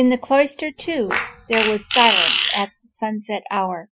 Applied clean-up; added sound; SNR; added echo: classical method Wiener filter.